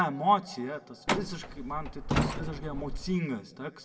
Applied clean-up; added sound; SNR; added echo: none; Truck; 0 dB; reverberation time 1.9 s.